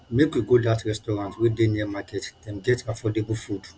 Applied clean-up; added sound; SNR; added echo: none; none; none; none.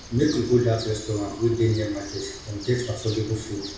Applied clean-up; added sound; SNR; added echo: none; Bird; 15 dB; reverberation time 0.7 s.